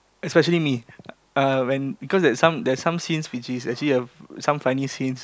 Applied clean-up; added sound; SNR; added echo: none; none; none; none.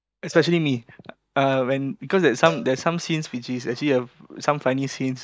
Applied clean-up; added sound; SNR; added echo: neural mask model DeepFilterNet 3.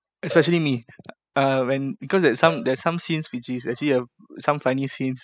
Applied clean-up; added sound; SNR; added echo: classical method spectral subtraction.